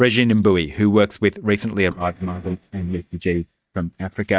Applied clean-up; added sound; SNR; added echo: neural mask model DeepFilterNet 3.